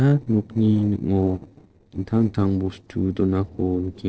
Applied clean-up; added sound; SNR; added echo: neural separator model SepFormer DNS4.